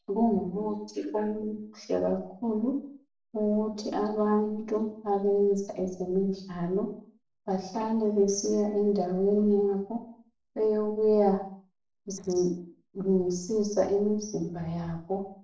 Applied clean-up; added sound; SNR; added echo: neural separator model SepFormer DNS4.